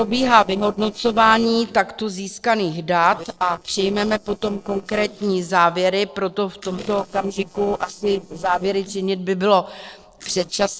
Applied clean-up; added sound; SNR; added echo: neural separator model SepFormer DNS4.